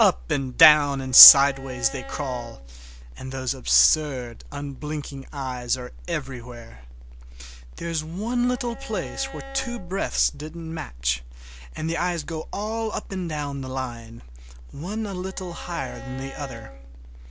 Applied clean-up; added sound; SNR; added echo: none; Bowed string instrument; 17 dB; none.